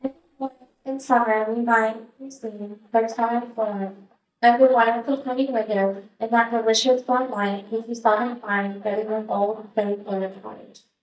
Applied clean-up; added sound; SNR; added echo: neural mask model DeepFilterNet 3.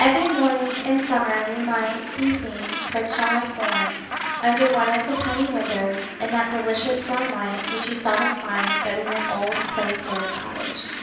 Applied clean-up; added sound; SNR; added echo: none; Gull, seagull; 5 dB; reverberation time 0.9 s.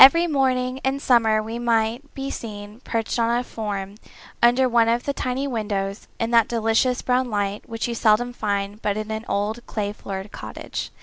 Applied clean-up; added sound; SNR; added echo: none; none; none; none.